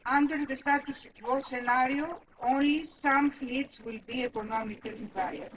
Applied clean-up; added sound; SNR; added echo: neural separator model SepFormer DNS4.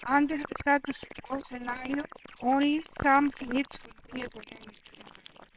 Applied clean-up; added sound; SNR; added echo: neural separator model SepFormer WHAMR!.